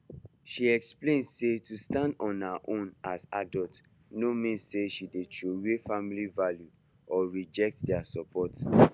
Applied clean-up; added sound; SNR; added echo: none; none; none; none.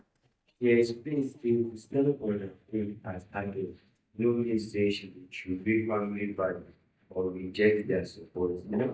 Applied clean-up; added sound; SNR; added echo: neural mask model DeepFilterNet 3.